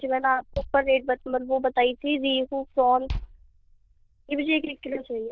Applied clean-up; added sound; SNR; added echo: neural diffusion model UNIVERSE++.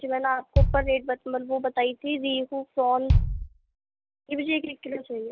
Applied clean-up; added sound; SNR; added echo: none; Bass drum; 0 dB; none.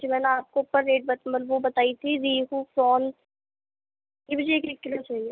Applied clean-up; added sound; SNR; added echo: none; none; none; none.